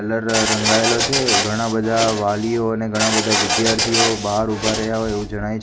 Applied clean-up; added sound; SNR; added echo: none; Printer; 1 dB; none.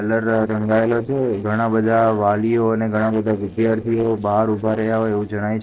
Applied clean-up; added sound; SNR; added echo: neural separator model SepFormer DNS4.